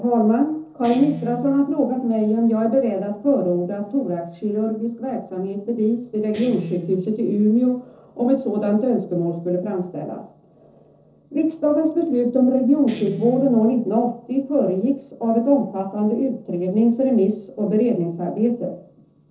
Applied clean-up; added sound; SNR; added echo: neural separator model SepFormer DNS4.